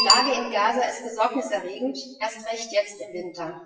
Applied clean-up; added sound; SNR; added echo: classical method WPE with log-MMSE.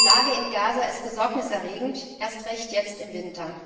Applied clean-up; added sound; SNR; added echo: none; Bicycle bell; 0 dB; reverberation time 1.1 s.